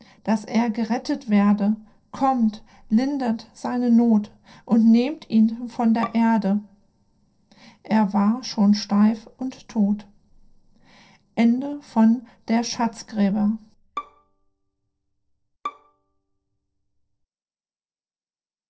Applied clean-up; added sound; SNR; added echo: neural separator model SepFormer DNS4.